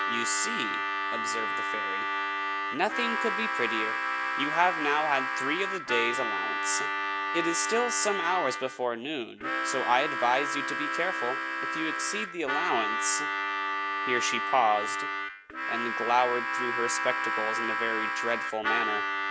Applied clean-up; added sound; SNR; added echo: none; Harmonica; -1 dB; none.